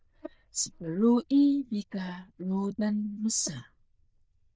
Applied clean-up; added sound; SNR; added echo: neural diffusion model UNIVERSE++.